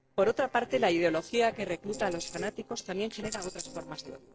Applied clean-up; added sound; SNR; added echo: neural separator model SepFormer DNS4.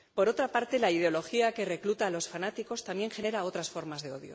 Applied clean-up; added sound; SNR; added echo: none; none; none; none.